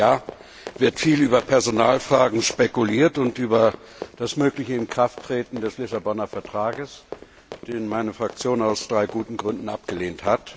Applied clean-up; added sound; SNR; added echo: none; Run; 18 dB; none.